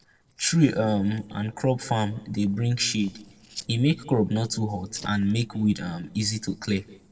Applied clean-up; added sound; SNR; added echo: neural separator model SepFormer DNS4.